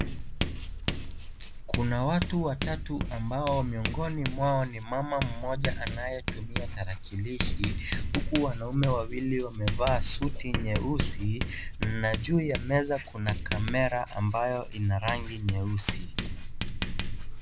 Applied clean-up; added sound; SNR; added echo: none; Writing; 1 dB; none.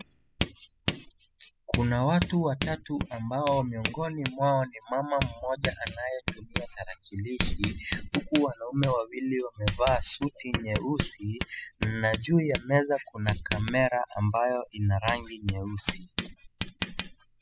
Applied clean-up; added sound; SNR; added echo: classical method spectral subtraction.